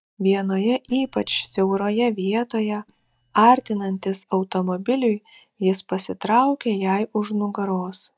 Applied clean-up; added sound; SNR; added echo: neural mask model DeepFilterNet 3.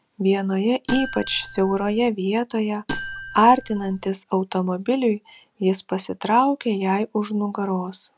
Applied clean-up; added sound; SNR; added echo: none; Marimba, xylophone; 11 dB; none.